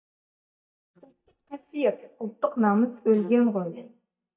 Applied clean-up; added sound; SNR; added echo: neural mask model DeepFilterNet 3.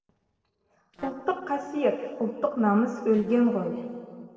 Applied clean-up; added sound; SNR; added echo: neural separator model SepFormer DNS4.